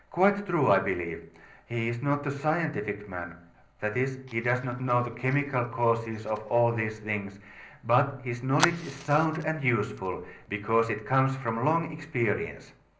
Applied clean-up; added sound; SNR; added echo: none; Fire; 15 dB; reverberation time 0.5 s.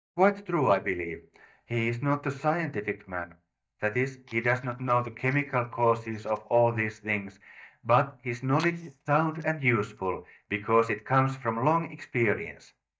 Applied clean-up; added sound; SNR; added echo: neural mask model DeepFilterNet 3.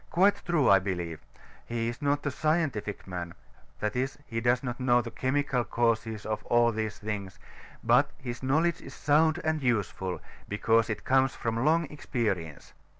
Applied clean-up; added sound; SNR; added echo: none; none; none; none.